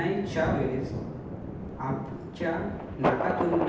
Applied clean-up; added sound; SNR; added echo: none; Thunder; 2 dB; reverberation time 0.8 s.